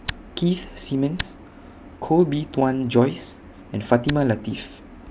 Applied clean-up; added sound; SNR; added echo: none; Tick; 11 dB; none.